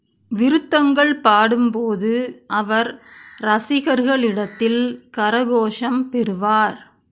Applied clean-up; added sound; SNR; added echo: none; none; none; none.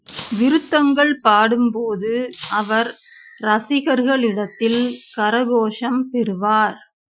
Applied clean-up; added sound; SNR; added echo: classical method Wiener filter.